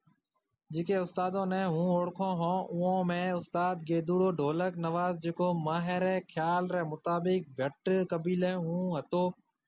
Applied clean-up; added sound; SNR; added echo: none; none; none; none.